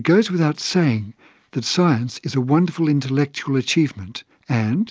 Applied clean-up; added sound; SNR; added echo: none; none; none; none.